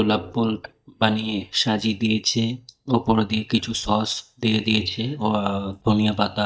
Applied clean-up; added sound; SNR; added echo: neural mask model DeepFilterNet 3.